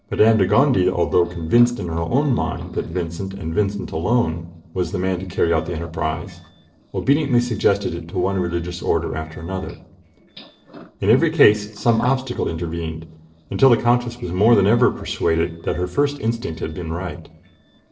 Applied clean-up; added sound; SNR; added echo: neural separator model SepFormer DNS4.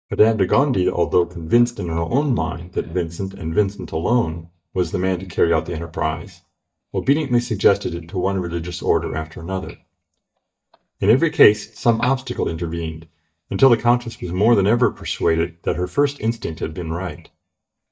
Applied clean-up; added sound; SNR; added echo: neural mask model DeepFilterNet 3.